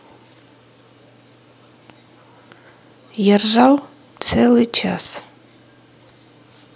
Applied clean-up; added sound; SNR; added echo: none; none; none; none.